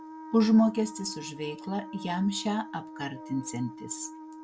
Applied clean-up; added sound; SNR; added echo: none; Wind instrument, woodwind instrument; 14 dB; none.